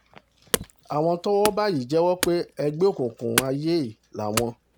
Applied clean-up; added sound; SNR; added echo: none; Wood / Domestic sounds, home sounds; 8 dB; none.